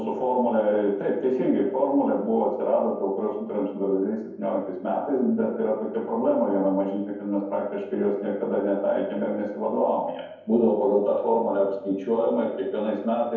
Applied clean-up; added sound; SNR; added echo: none; none; none; reverberation time 0.9 s.